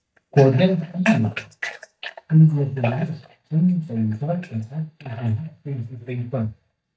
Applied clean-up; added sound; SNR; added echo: neural mask model DeepFilterNet 3.